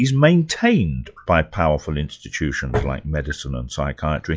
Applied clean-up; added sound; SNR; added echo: classical method log-MMSE.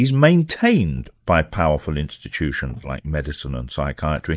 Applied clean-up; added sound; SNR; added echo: neural mask model DeepFilterNet 3.